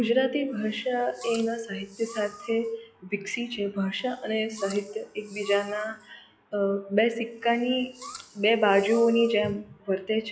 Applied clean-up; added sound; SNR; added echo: classical method log-MMSE.